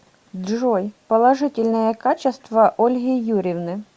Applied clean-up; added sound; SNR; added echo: none; none; none; none.